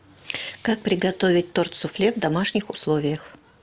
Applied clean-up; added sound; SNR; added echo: none; none; none; none.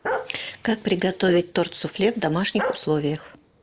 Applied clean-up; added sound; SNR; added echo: neural mask model Resemble Enhance denoiser.